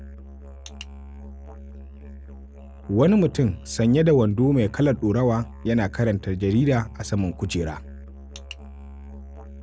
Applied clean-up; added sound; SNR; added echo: none; Musical instrument; 16 dB; none.